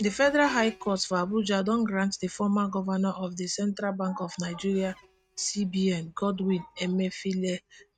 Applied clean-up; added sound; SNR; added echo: neural mask model RNNoise.